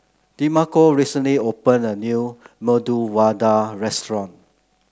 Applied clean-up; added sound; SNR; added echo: none; none; none; none.